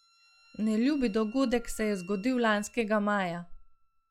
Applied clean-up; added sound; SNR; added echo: classical method log-MMSE.